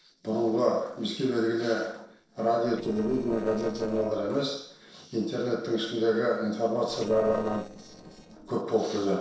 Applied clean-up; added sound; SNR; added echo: neural separator model SepFormer DNS4.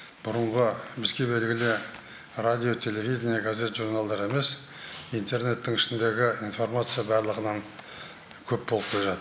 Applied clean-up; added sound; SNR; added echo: none; none; none; none.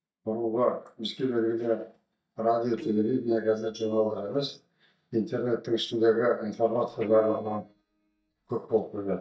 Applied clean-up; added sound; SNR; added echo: neural mask model DeepFilterNet 3.